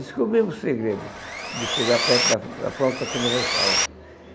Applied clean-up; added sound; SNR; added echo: none; Sawing; 0 dB; none.